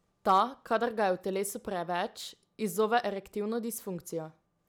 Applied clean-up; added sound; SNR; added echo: none; none; none; none.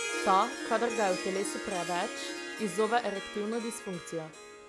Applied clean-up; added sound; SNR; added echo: none; Harp; 6 dB; none.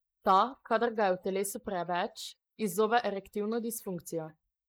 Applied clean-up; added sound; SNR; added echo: neural mask model Resemble Enhance denoiser.